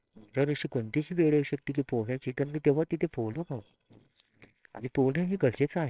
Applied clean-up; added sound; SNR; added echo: neural separator model SepFormer WHAMR!.